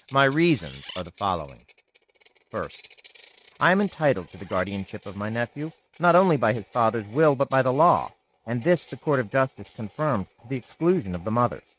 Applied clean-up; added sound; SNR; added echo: neural mask model RNNoise.